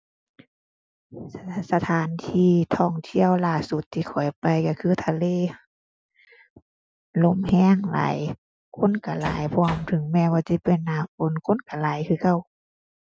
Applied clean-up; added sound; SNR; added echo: none; Bass drum; 10 dB; none.